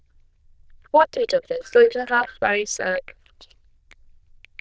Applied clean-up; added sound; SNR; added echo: neural diffusion model UNIVERSE++.